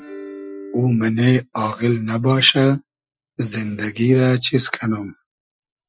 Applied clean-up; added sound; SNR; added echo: classical method Wiener filter.